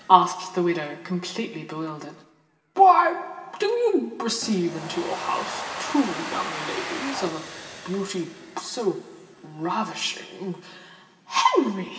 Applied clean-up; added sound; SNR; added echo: none; Domestic sounds, home sounds; 13 dB; reverberation time 0.9 s.